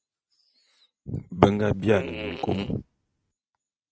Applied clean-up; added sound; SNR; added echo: neural mask model RNNoise.